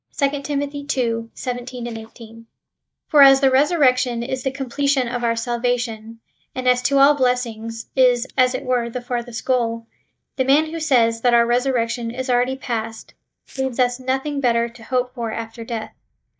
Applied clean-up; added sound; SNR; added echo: neural mask model DeepFilterNet 3.